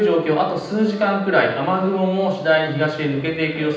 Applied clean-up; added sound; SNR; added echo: none; none; none; reverberation time 0.9 s.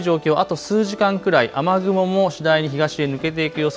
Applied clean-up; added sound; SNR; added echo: none; none; none; none.